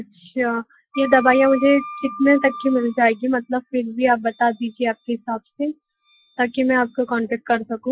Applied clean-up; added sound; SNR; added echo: classical method Wiener filter.